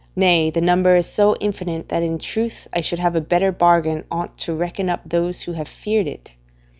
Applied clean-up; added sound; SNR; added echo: none; none; none; none.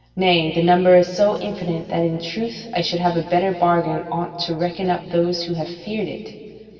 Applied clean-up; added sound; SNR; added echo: none; none; none; reverberation time 2.4 s.